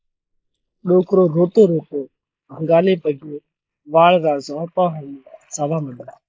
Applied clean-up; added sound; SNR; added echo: neural mask model Resemble Enhance denoiser.